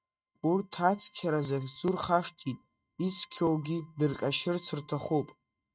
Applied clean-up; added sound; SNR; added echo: neural mask model RNNoise.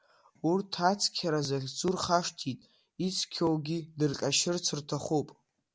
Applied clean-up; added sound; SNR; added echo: none; none; none; none.